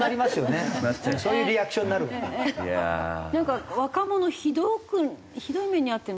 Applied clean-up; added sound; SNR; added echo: none; none; none; none.